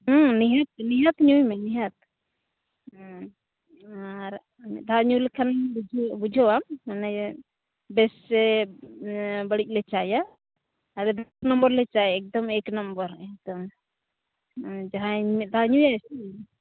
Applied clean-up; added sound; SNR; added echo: none; none; none; none.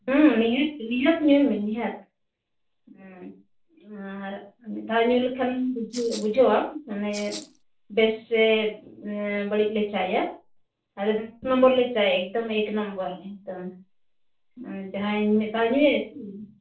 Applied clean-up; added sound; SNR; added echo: neural separator model SepFormer DNS4.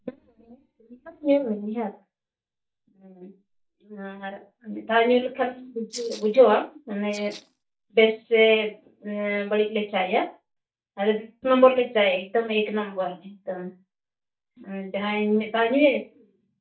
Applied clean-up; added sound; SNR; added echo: neural mask model DeepFilterNet 3.